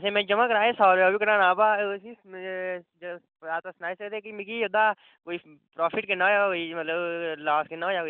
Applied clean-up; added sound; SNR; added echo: none; none; none; none.